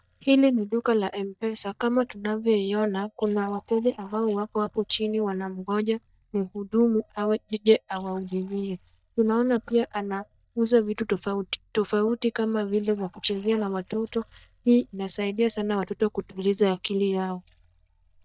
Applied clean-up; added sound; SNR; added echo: neural mask model DeepFilterNet 3.